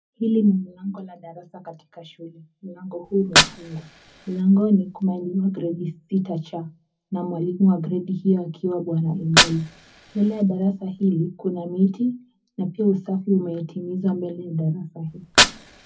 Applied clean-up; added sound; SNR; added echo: none; Fire; 5 dB; reverberation time 0.3 s.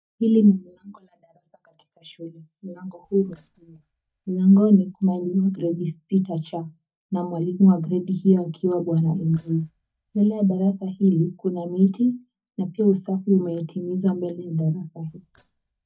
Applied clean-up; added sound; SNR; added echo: neural mask model DeepFilterNet 3.